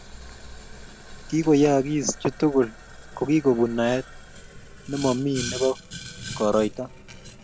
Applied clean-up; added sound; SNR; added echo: none; Boiling; 14 dB; none.